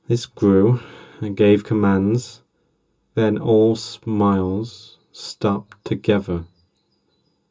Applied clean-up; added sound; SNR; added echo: none; none; none; reverberation time 0.2 s.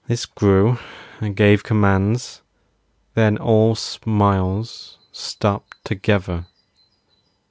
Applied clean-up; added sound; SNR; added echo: none; none; none; none.